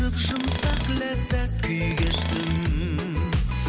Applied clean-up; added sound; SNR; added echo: none; Tools; 11 dB; none.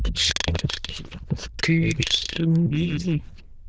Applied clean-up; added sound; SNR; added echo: neural diffusion model UNIVERSE++.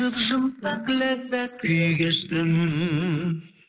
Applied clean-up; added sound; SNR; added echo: neural mask model Resemble Enhance denoiser.